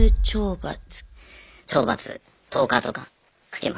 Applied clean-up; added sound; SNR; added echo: none; Bass drum; -1 dB; none.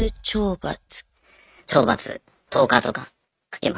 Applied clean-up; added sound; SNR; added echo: neural mask model RNNoise.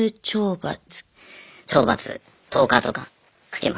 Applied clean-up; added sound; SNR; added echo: none; none; none; none.